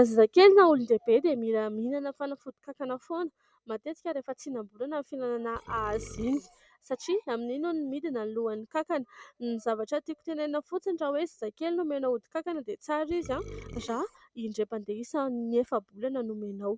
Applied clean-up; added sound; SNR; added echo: none; Burping, eructation; 15 dB; none.